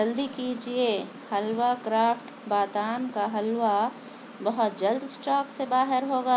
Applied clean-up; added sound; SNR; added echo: none; Tambourine; 13 dB; none.